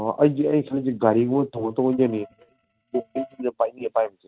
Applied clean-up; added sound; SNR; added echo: neural mask model RNNoise.